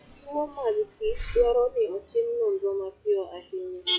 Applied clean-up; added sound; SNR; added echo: classical method log-MMSE.